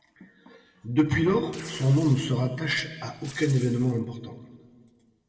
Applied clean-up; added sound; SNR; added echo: none; Tearing; 19 dB; reverberation time 1.6 s.